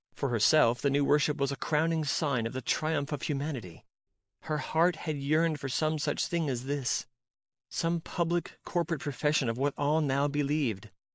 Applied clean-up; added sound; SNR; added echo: neural mask model Resemble Enhance denoiser.